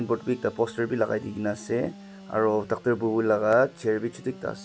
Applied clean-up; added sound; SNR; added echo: none; Sawing / Engine; 20 dB; none.